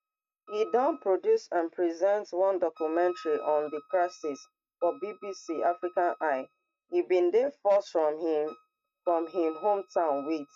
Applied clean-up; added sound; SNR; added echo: neural mask model RNNoise.